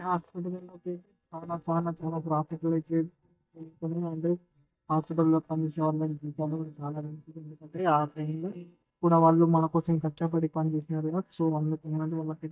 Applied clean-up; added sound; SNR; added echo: neural mask model DeepFilterNet 3.